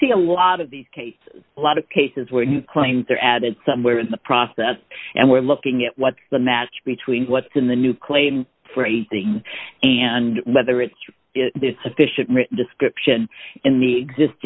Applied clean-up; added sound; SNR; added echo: none; none; none; none.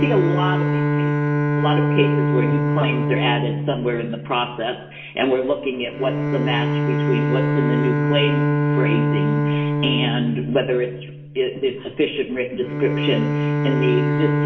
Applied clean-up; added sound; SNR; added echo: none; Bowed string instrument; -2 dB; reverberation time 0.8 s.